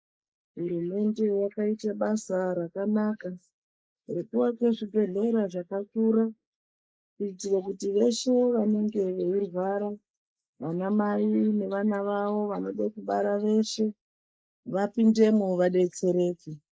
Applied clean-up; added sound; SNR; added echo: neural mask model Resemble Enhance denoiser.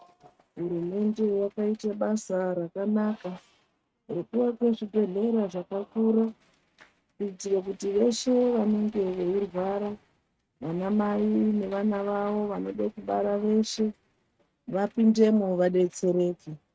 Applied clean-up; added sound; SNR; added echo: neural mask model RNNoise.